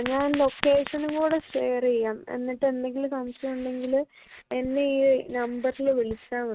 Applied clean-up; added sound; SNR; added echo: neural mask model RNNoise.